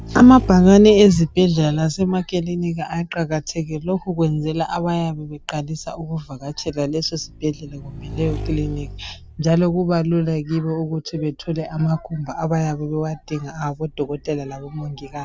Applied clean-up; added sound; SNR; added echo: none; Motorcycle / Engine; 16 dB; none.